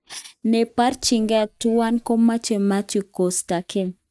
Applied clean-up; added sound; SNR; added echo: neural mask model DeepFilterNet 3.